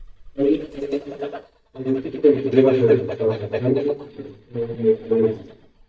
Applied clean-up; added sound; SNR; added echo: neural mask model DeepFilterNet 3.